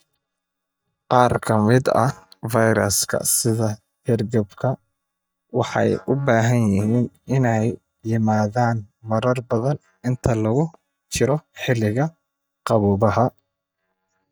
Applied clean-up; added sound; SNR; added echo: neural mask model DeepFilterNet 3.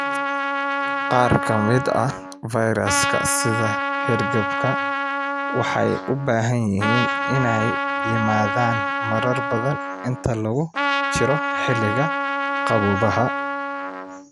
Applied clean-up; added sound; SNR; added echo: none; Trumpet; 1 dB; none.